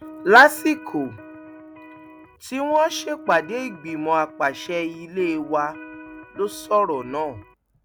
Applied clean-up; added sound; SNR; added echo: none; Electric guitar; 18 dB; none.